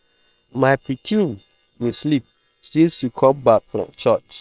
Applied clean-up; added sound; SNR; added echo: neural separator model SepFormer WHAM!.